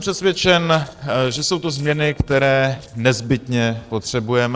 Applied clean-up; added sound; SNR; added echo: neural separator model SepFormer DNS4.